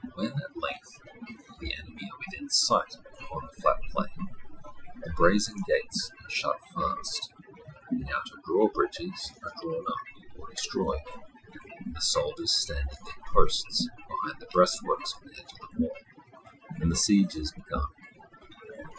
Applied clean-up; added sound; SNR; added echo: classical method Wiener filter.